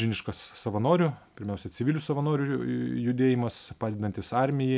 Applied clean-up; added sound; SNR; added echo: none; none; none; none.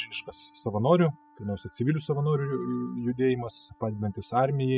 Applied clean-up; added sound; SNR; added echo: classical method spectral subtraction.